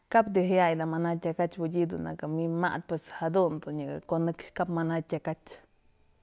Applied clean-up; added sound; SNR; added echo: none; none; none; none.